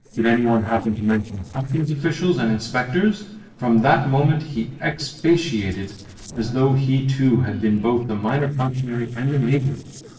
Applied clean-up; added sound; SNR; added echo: neural separator model SepFormer DNS4.